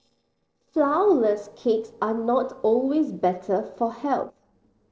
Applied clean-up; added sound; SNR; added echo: neural separator model SepFormer DNS4.